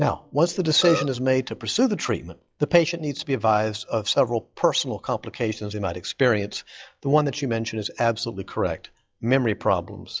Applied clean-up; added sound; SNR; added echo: classical method log-MMSE.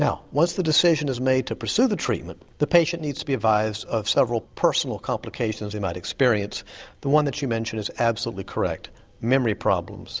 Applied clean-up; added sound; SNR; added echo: none; none; none; none.